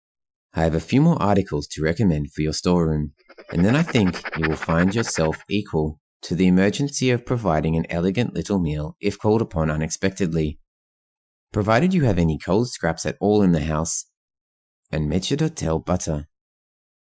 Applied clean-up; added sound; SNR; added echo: classical method Wiener filter.